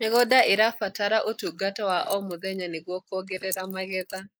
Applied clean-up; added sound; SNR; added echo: neural mask model Resemble Enhance denoiser.